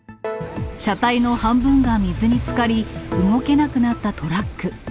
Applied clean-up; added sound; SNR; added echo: none; Engine / Car; 13 dB; none.